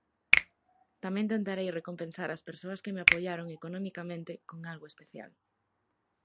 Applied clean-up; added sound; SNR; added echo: none; Finger snapping; -4 dB; none.